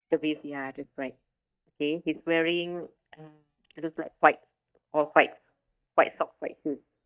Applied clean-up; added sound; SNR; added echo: neural mask model DeepFilterNet 3.